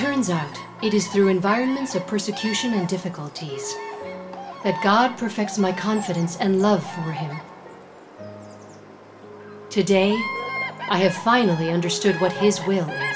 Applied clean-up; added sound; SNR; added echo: none; Bird vocalization, bird call, bird song; 11 dB; reverberation time 0.8 s.